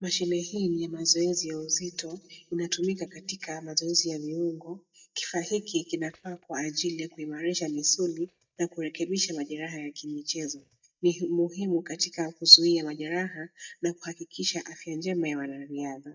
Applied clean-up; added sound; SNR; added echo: neural mask model DeepFilterNet 3.